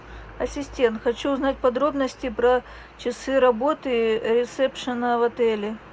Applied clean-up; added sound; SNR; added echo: none; none; none; none.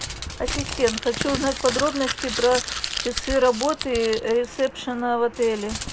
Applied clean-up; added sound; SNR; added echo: none; Crumpling, crinkling; 7 dB; none.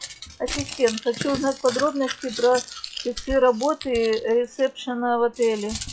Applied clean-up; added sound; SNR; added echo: classical method log-MMSE.